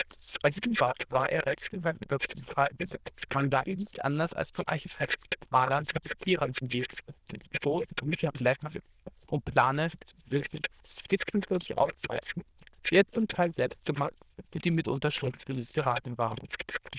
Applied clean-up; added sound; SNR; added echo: neural diffusion model UNIVERSE++.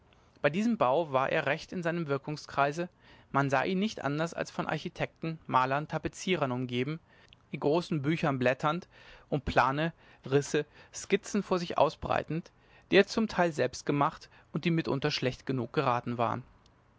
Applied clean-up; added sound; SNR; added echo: none; none; none; none.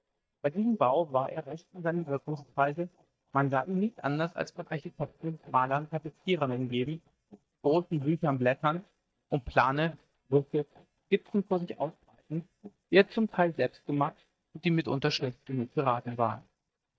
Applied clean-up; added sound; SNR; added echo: neural mask model DeepFilterNet 3.